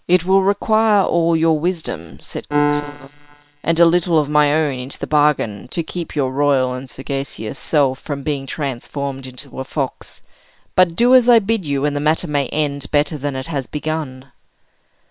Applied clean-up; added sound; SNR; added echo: neural separator model SepFormer WHAM!.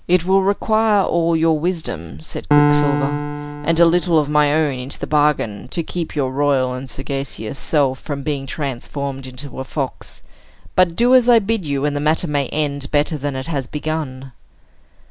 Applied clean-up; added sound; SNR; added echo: none; Piano; 3 dB; none.